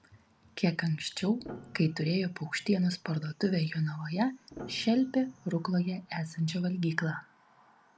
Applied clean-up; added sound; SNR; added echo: none; Piano; 20 dB; none.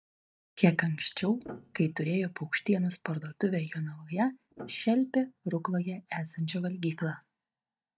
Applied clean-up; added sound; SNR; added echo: neural mask model DeepFilterNet 3.